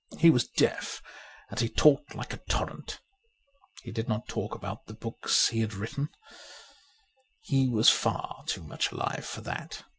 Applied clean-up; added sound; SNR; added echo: none; none; none; none.